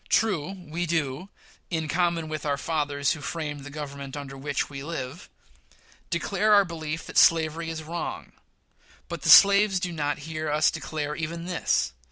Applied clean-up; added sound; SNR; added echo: none; none; none; none.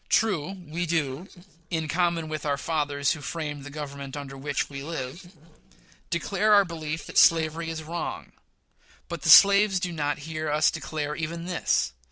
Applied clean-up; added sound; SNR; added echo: neural separator model SepFormer DNS4.